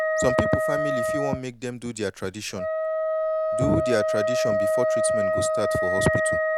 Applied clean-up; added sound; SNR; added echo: none; Wind instrument, woodwind instrument; -4 dB; none.